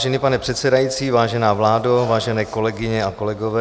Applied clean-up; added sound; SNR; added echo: none; none; none; none.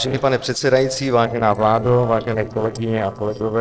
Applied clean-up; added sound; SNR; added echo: neural separator model SepFormer DNS4.